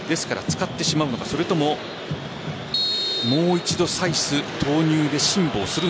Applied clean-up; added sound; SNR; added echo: none; none; none; none.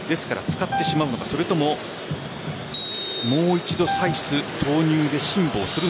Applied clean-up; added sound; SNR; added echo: none; Piano; 9 dB; none.